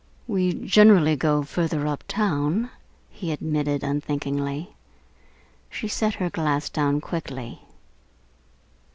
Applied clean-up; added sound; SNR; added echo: none; none; none; none.